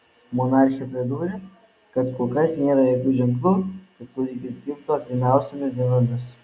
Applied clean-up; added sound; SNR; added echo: none; none; none; none.